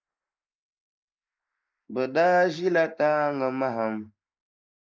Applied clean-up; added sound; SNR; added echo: neural mask model Resemble Enhance denoiser.